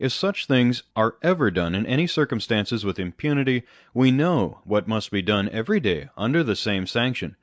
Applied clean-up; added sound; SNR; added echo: none; none; none; none.